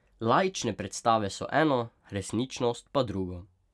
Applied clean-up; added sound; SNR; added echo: none; none; none; none.